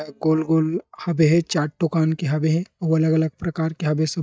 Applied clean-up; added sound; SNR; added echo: neural mask model DeepFilterNet 3.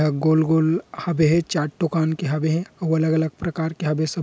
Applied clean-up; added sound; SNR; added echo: none; none; none; none.